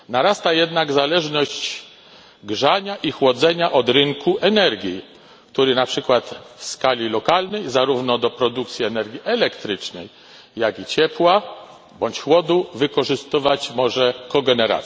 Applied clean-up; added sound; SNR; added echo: none; none; none; none.